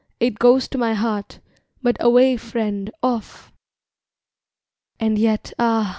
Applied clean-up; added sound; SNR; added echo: none; none; none; none.